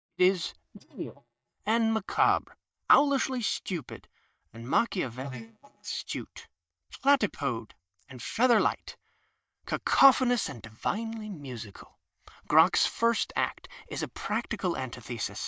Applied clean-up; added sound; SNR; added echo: neural mask model DeepFilterNet 3.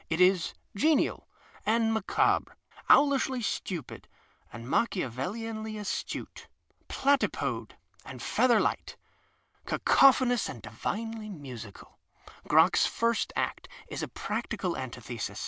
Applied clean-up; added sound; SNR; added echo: none; none; none; none.